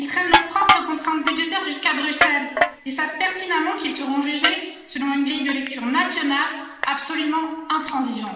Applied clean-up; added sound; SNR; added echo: none; Crushing; 3 dB; reverberation time 1.1 s.